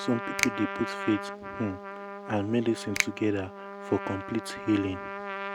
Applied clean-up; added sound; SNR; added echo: none; Finger snapping + Trumpet; 5 dB; none.